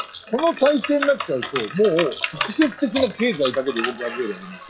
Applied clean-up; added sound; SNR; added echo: classical method log-MMSE.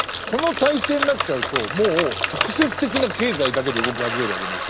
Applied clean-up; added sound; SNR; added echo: none; Bicycle; 3 dB; none.